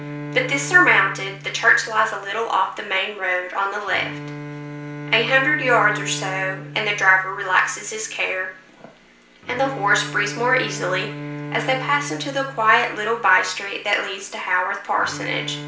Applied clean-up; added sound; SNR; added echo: none; Bowed string instrument; 13 dB; reverberation time 0.5 s.